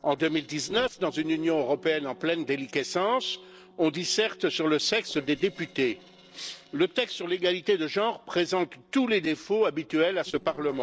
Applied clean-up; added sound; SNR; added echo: neural separator model SepFormer DNS4.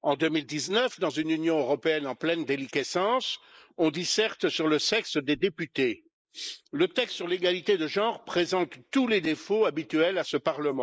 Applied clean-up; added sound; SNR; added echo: neural mask model Resemble Enhance denoiser.